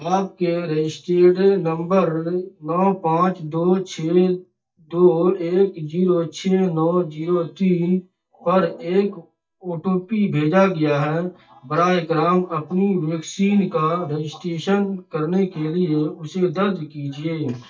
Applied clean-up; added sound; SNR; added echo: neural mask model DeepFilterNet 3.